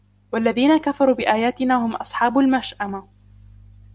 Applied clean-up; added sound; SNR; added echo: none; none; none; none.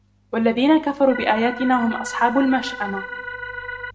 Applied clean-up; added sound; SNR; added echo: none; Organ; 10 dB; reverberation time 0.7 s.